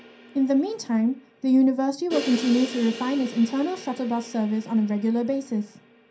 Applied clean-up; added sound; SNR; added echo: none; Crash cymbal; 15 dB; reverberation time 0.3 s.